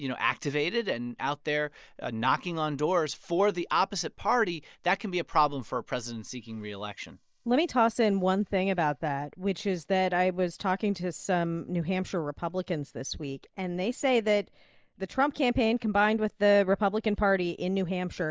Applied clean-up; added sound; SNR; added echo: neural mask model Resemble Enhance denoiser.